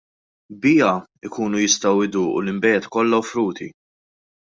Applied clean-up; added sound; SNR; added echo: none; none; none; none.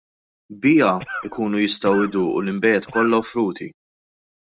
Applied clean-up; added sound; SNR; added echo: neural mask model RNNoise.